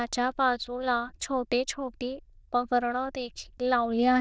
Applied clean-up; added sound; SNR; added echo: neural diffusion model UNIVERSE++.